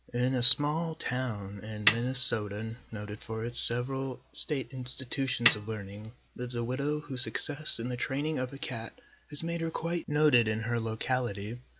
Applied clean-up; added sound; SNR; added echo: none; Snare drum; 5 dB; none.